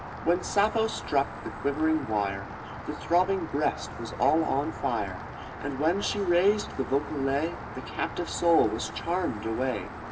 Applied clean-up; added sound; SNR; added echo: none; Rain; 10 dB; reverberation time 2.3 s.